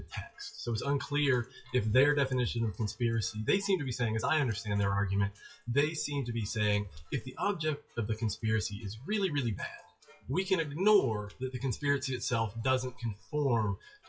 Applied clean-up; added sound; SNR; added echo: classical method WPE with log-MMSE.